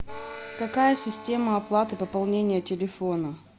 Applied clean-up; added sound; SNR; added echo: none; Harmonica; 16 dB; none.